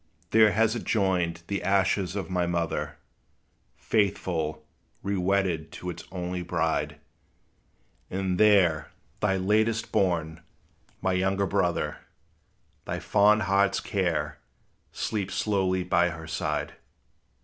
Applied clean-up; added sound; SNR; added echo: none; none; none; none.